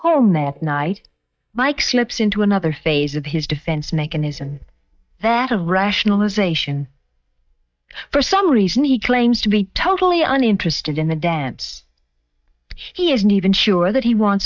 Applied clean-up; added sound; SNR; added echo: neural mask model DeepFilterNet 3.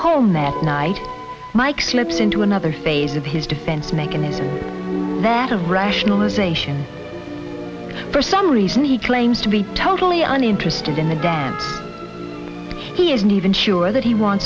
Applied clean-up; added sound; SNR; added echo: none; Wind instrument, woodwind instrument; 14 dB; none.